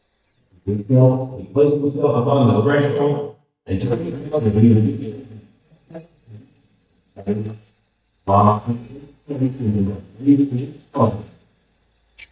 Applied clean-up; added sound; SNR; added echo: neural mask model DeepFilterNet 3.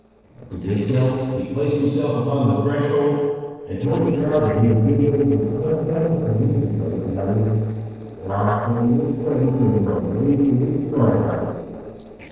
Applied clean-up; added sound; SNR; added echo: neural separator model SepFormer DNS4.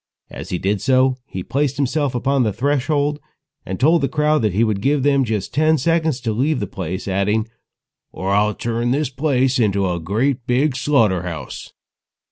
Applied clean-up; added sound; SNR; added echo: none; none; none; none.